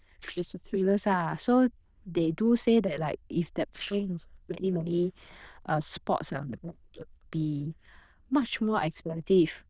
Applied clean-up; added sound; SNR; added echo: neural diffusion model UNIVERSE++.